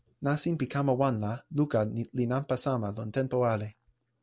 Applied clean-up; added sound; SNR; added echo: none; none; none; none.